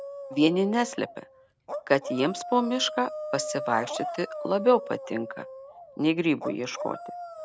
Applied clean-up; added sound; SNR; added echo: none; Dog; 10 dB; none.